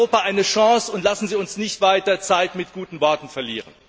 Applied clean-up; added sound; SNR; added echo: none; none; none; none.